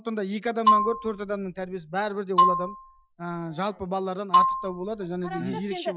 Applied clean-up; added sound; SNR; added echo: classical method Wiener filter.